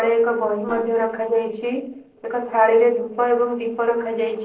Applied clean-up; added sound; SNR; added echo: neural separator model SepFormer DNS4.